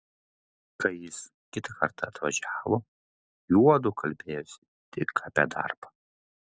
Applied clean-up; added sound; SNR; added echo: none; none; none; none.